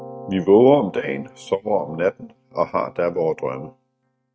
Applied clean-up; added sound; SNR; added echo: neural mask model RNNoise.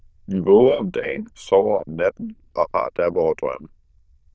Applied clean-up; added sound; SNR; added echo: neural diffusion model UNIVERSE++.